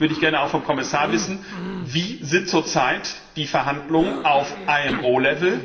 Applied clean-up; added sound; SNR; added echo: none; Cough; 13 dB; reverberation time 0.8 s.